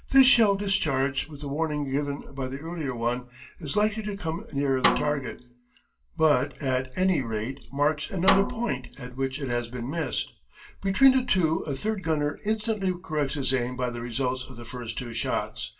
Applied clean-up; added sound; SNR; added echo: none; Snare drum; 5 dB; reverberation time 0.2 s.